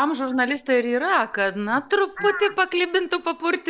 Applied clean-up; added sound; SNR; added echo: neural mask model Resemble Enhance denoiser.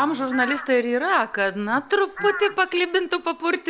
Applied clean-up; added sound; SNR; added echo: none; Crow; 15 dB; none.